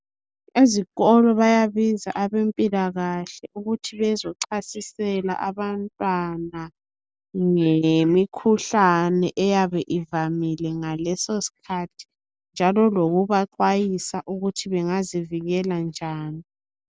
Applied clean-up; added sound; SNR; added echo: none; none; none; none.